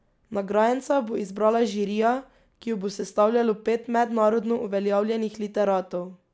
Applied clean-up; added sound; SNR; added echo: none; none; none; none.